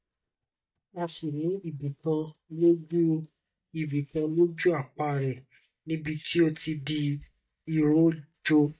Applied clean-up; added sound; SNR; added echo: neural mask model DeepFilterNet 3.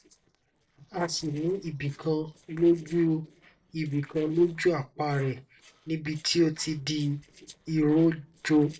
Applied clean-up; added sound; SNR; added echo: neural separator model SepFormer DNS4.